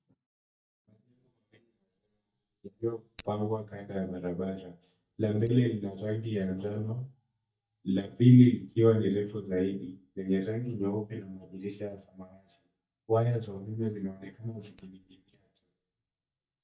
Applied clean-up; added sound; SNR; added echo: neural mask model DeepFilterNet 3.